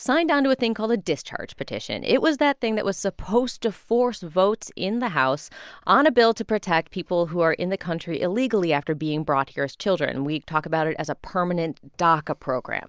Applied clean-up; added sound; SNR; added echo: none; none; none; none.